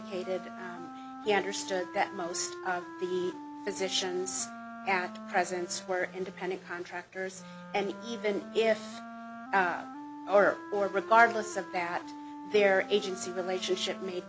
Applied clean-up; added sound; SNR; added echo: none; Wind instrument, woodwind instrument; 12 dB; none.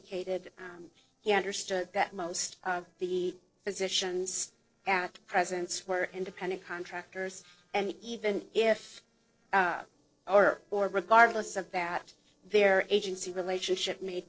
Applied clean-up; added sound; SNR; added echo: neural separator model SepFormer DNS4.